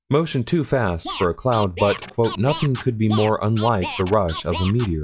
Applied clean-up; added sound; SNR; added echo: classical method log-MMSE.